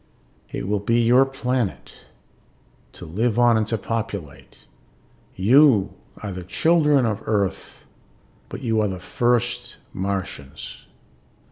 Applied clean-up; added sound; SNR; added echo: none; none; none; none.